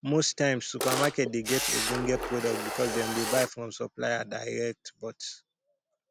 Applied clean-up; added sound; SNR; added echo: none; Camera; 2 dB; none.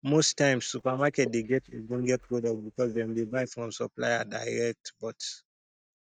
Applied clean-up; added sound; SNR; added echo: neural mask model DeepFilterNet 3.